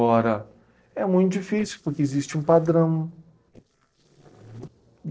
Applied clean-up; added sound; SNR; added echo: neural separator model SepFormer DNS4.